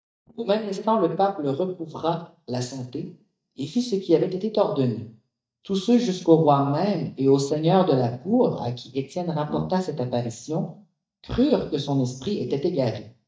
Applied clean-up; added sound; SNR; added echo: neural mask model DeepFilterNet 3.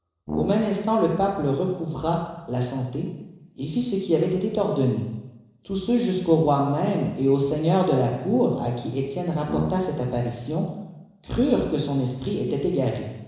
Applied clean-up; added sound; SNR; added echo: neural separator model SepFormer DNS4.